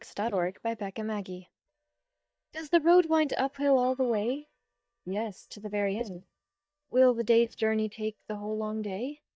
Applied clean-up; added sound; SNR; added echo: neural mask model DeepFilterNet 3.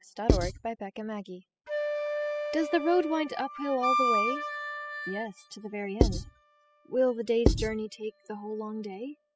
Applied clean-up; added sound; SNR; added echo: classical method spectral subtraction.